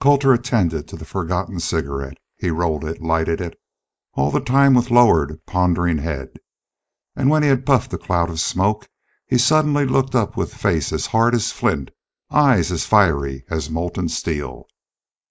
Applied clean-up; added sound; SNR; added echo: neural mask model Resemble Enhance denoiser.